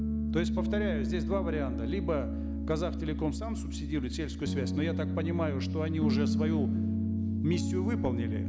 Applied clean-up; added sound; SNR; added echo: none; Piano; -3 dB; none.